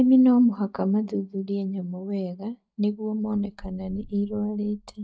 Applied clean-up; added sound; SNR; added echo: neural mask model DeepFilterNet 3.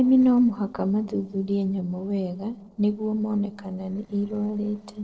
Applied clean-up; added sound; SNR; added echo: neural separator model SepFormer DNS4.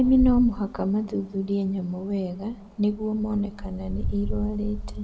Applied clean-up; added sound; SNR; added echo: none; Wind; 8 dB; reverberation time 1.3 s.